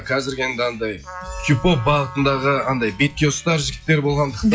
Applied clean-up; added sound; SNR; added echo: classical method log-MMSE.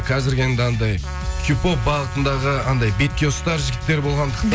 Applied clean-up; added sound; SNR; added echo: none; Trumpet; 18 dB; none.